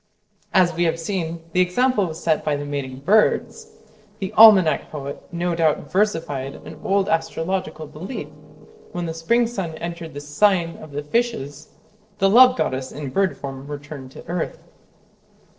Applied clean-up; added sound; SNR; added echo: neural separator model SepFormer DNS4.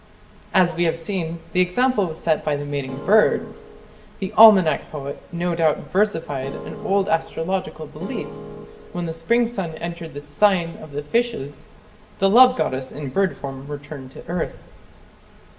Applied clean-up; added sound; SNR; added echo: none; Keyboard (musical); 13 dB; reverberation time 0.7 s.